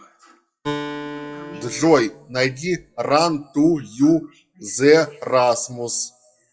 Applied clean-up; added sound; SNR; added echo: classical method WPE with log-MMSE.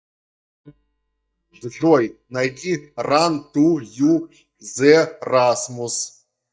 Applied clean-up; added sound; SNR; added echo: neural mask model DeepFilterNet 3.